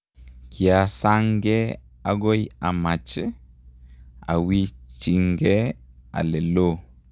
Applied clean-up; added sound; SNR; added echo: none; none; none; none.